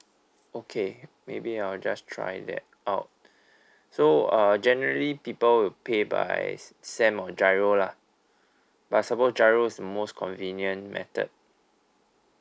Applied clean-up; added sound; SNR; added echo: none; none; none; none.